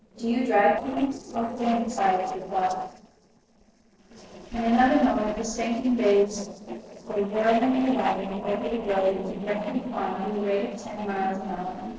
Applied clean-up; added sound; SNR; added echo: neural separator model SepFormer DNS4.